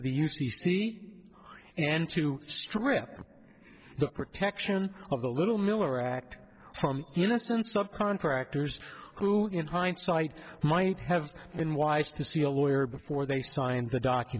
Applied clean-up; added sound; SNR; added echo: neural separator model SepFormer DNS4.